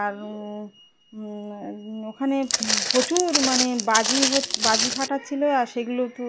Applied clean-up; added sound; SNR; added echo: none; Walk, footsteps; -2 dB; none.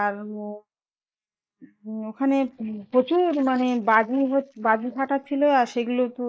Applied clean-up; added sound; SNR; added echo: neural mask model Resemble Enhance denoiser.